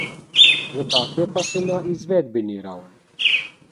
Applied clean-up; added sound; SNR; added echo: neural mask model RNNoise.